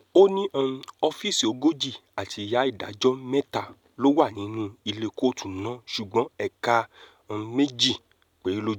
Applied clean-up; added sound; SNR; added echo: none; none; none; none.